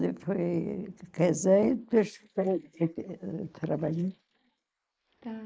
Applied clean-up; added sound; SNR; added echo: neural mask model Resemble Enhance denoiser.